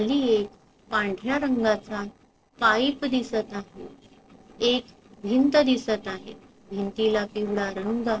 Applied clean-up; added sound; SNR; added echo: neural separator model SepFormer DNS4.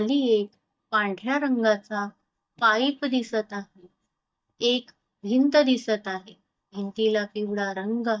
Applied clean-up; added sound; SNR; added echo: neural mask model DeepFilterNet 3.